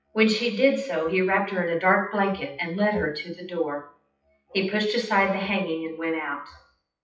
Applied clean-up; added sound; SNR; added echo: classical method WPE with log-MMSE.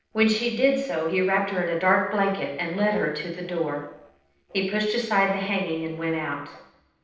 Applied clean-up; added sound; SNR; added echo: neural separator model SepFormer DNS4.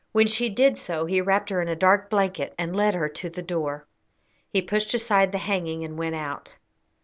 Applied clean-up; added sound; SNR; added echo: none; none; none; none.